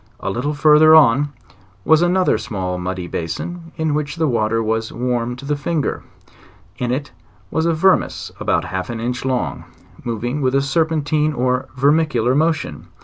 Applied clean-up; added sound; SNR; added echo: none; none; none; none.